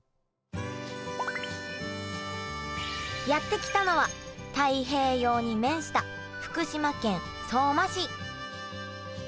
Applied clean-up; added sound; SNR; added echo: none; none; none; none.